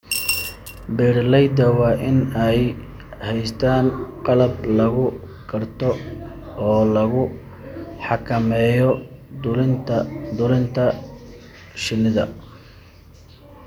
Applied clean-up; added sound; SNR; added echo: none; Coin (dropping) / Glass; 6 dB; none.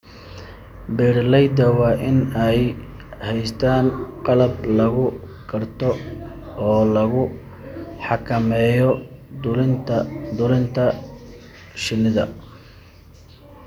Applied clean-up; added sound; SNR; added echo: none; none; none; none.